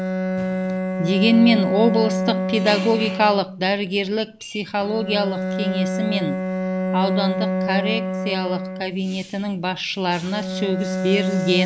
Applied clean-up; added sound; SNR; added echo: none; Bowed string instrument; 3 dB; none.